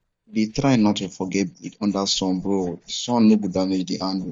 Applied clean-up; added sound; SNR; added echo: neural mask model DeepFilterNet 3.